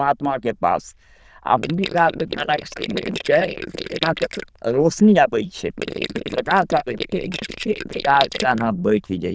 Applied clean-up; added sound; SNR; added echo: neural diffusion model UNIVERSE++.